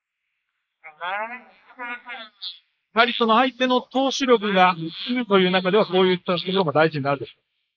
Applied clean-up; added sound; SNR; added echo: neural mask model Resemble Enhance denoiser.